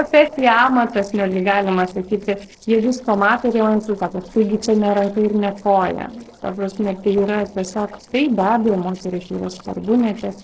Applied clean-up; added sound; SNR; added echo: neural separator model SepFormer DNS4.